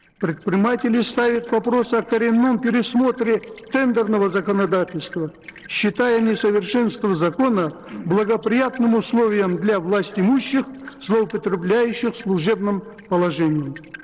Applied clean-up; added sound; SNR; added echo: neural separator model SepFormer DNS4.